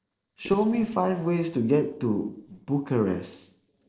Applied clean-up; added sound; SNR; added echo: neural separator model SepFormer DNS4.